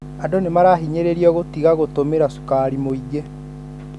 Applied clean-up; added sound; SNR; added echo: none; none; none; none.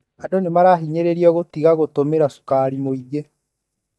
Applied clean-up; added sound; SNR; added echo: neural mask model DeepFilterNet 3.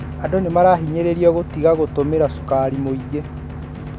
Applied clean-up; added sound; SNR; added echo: none; Drum; 13 dB; none.